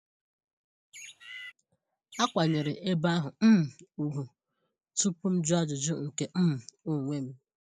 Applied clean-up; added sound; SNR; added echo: neural mask model Resemble Enhance denoiser.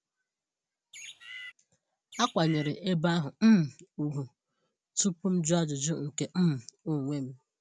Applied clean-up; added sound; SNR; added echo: none; Bird; 15 dB; none.